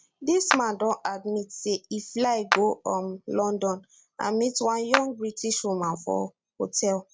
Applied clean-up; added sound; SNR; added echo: none; Clapping; 5 dB; none.